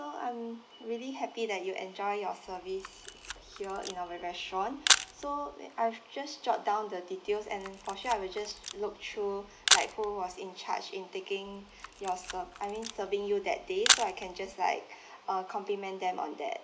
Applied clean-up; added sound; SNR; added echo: none; Camera; -1 dB; none.